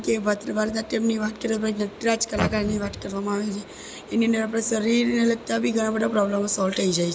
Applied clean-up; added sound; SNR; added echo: none; Fart; 6 dB; none.